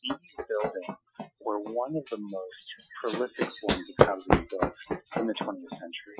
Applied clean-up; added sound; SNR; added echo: classical method Wiener filter.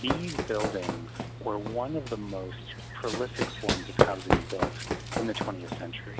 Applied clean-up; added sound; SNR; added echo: none; Run; -4 dB; none.